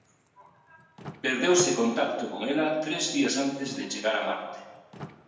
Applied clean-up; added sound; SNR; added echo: none; Door / Car; 18 dB; reverberation time 1.0 s.